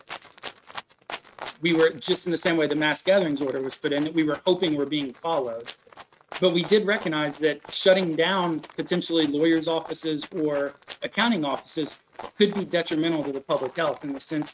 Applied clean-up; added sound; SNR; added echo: neural mask model RNNoise.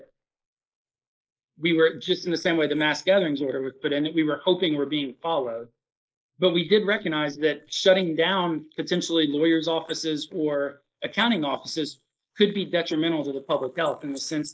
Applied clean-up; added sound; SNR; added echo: neural mask model Resemble Enhance denoiser.